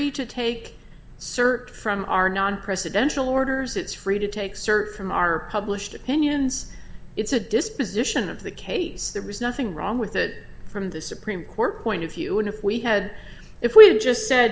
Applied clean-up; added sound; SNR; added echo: none; none; none; none.